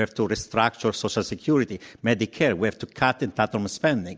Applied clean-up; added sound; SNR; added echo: none; none; none; none.